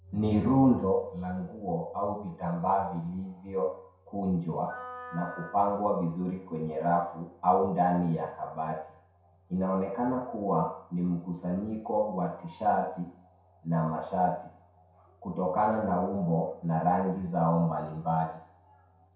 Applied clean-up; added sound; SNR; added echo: none; Wind instrument, woodwind instrument; 15 dB; reverberation time 0.6 s.